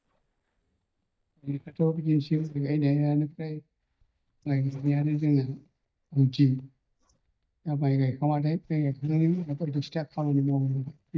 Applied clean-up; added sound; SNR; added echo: neural mask model DeepFilterNet 3.